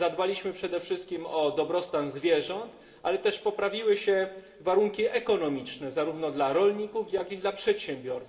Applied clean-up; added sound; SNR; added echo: none; none; none; reverberation time 2.6 s.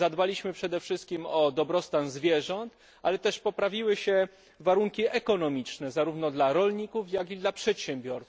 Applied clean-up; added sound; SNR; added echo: none; none; none; none.